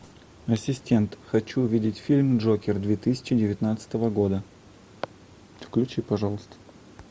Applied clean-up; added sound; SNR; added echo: none; none; none; none.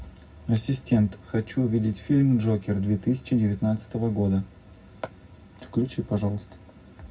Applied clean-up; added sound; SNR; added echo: none; none; none; reverberation time 0.4 s.